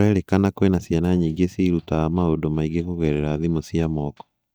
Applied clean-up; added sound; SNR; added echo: neural mask model DeepFilterNet 3.